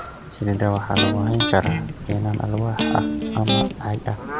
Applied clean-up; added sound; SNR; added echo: none; Fowl + Electric guitar; 2 dB; none.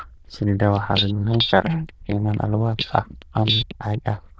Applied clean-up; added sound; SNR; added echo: neural diffusion model UNIVERSE++.